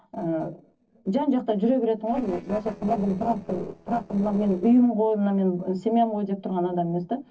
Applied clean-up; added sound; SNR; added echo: neural separator model SepFormer DNS4.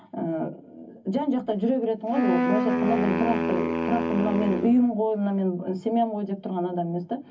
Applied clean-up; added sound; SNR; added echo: none; Wind instrument, woodwind instrument; 1 dB; reverberation time 0.3 s.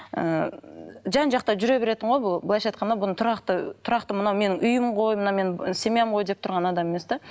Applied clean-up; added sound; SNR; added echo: none; none; none; none.